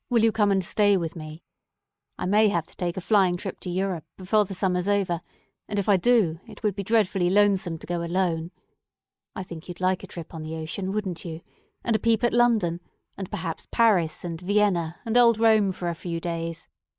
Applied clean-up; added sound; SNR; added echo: neural mask model Resemble Enhance denoiser.